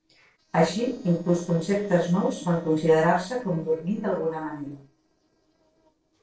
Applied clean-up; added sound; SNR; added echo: neural separator model SepFormer DNS4.